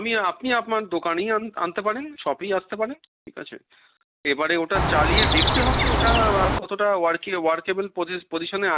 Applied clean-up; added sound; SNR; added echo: none; Chirp, tweet; -4 dB; none.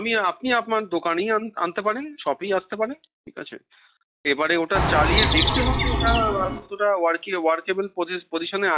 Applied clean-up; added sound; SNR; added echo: classical method log-MMSE.